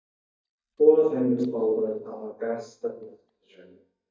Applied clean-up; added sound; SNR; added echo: neural mask model DeepFilterNet 3.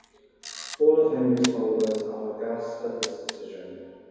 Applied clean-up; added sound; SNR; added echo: none; Camera; 14 dB; reverberation time 2.2 s.